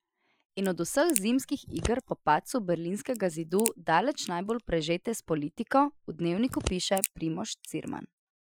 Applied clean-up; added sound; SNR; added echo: classical method Wiener filter.